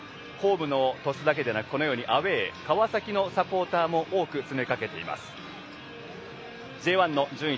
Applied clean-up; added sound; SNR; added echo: none; none; none; none.